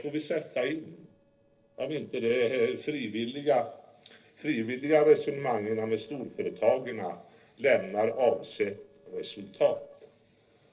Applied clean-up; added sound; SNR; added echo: neural separator model SepFormer DNS4.